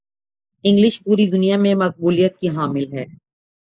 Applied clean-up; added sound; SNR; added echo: neural mask model Resemble Enhance denoiser.